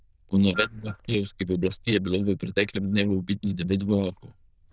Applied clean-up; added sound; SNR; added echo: neural diffusion model UNIVERSE++.